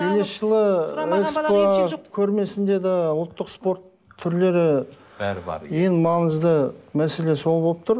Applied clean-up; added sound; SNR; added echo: none; none; none; none.